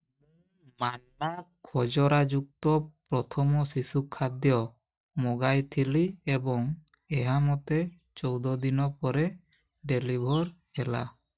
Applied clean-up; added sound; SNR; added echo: neural mask model DeepFilterNet 3.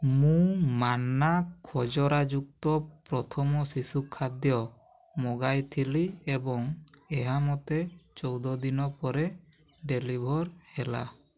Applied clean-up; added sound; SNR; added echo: none; none; none; none.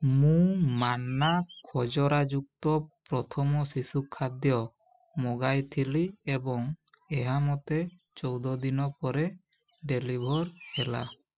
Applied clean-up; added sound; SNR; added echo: classical method spectral subtraction.